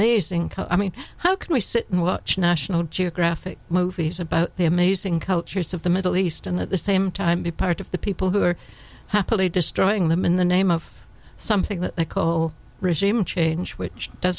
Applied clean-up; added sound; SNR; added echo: none; none; none; none.